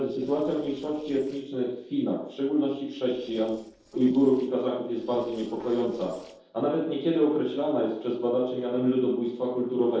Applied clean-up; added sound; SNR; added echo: neural separator model SepFormer DNS4.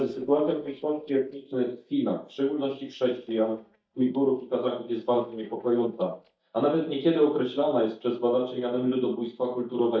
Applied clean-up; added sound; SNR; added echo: neural mask model DeepFilterNet 3.